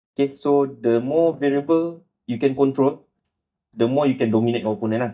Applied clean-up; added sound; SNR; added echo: neural mask model DeepFilterNet 3.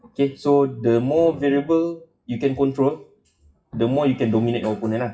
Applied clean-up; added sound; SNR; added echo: classical method WPE with log-MMSE.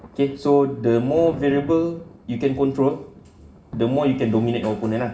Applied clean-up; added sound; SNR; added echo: none; Thunder; 19 dB; reverberation time 0.4 s.